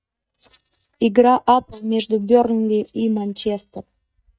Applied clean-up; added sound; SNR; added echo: neural mask model DeepFilterNet 3.